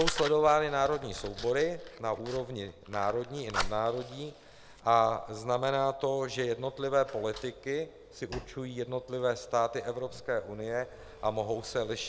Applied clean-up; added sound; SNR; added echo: none; Fire; 12 dB; none.